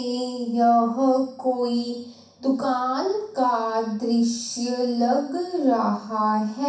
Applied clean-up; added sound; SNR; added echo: none; none; none; reverberation time 0.6 s.